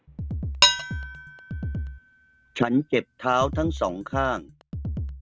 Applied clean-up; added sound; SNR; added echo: none; Drum kit + Dishes, pots, and pans; 1 dB; none.